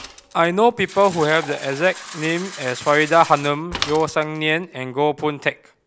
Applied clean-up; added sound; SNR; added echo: none; Fill (with liquid) + Mechanisms / Bicycle; 16 dB; none.